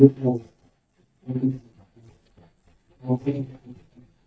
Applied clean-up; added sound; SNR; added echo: neural mask model DeepFilterNet 3.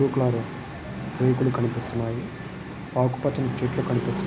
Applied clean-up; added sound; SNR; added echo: none; none; none; none.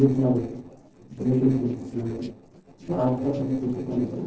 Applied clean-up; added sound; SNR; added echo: neural separator model SepFormer DNS4.